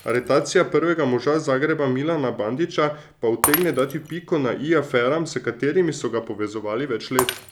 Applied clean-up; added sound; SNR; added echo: none; Shatter; 11 dB; none.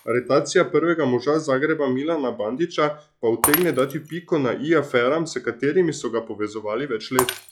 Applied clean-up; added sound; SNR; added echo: classical method log-MMSE.